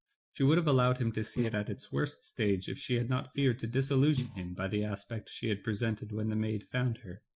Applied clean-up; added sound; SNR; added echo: neural mask model DeepFilterNet 3.